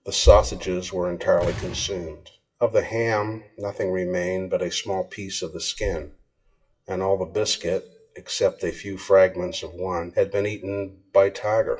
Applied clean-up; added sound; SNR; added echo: classical method WPE with log-MMSE.